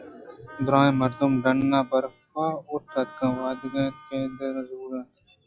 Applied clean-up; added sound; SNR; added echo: classical method log-MMSE.